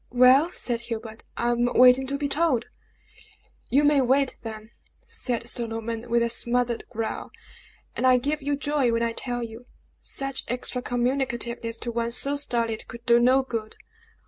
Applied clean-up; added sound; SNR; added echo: none; none; none; none.